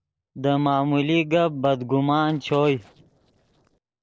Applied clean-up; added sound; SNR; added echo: neural separator model SepFormer DNS4.